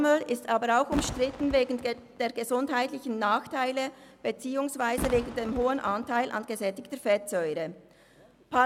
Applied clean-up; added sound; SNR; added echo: none; Fireworks; 10 dB; none.